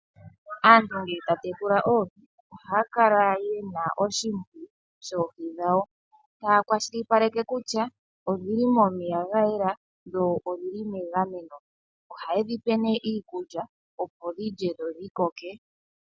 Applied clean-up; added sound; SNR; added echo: none; none; none; none.